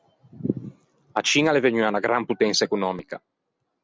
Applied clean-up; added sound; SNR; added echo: none; none; none; none.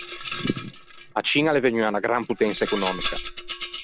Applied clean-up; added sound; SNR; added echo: none; Rattle; 7 dB; none.